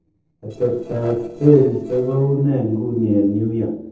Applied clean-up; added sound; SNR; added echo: neural separator model SepFormer DNS4.